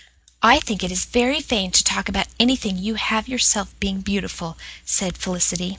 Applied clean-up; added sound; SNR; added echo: none; none; none; none.